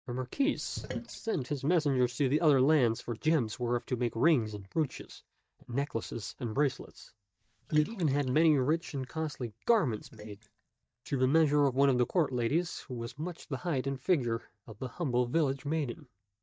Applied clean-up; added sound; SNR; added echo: neural mask model DeepFilterNet 3.